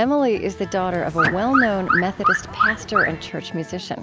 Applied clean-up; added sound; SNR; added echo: none; Alarm / Car; -1 dB; none.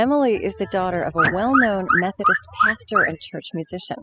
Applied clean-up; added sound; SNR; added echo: classical method spectral subtraction.